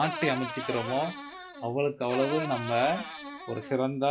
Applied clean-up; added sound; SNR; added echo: classical method log-MMSE.